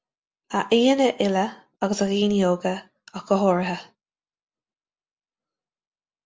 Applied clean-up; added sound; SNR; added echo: none; none; none; none.